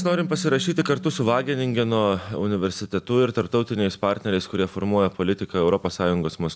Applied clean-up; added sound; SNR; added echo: none; Keyboard (musical); 16 dB; none.